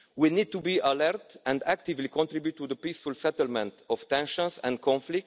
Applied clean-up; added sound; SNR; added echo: none; none; none; none.